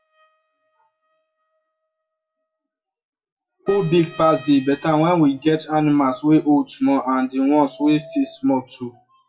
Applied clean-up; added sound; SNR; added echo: classical method WPE with log-MMSE.